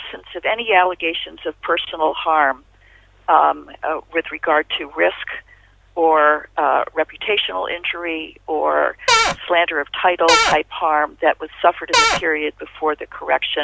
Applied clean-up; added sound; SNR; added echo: none; Cupboard open or close / Door; -4 dB; none.